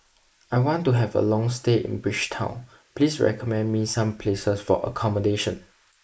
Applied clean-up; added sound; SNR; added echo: neural mask model Resemble Enhance denoiser.